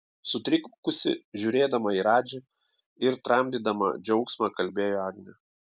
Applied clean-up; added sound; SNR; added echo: none; none; none; none.